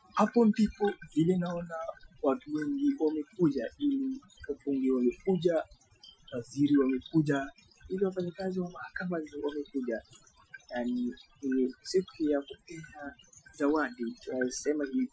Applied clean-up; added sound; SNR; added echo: classical method Wiener filter.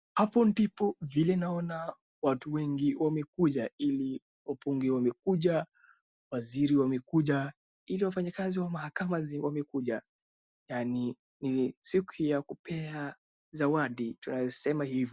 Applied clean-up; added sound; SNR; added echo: none; none; none; none.